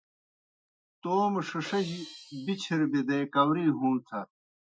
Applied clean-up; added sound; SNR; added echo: classical method Wiener filter.